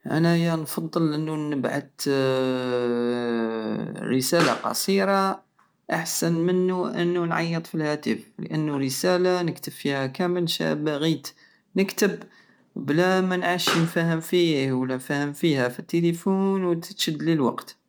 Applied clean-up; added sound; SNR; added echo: none; Explosion; 17 dB; none.